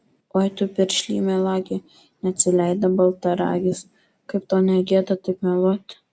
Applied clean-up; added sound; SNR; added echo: none; none; none; none.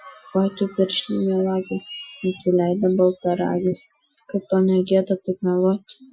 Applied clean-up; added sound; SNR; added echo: classical method Wiener filter.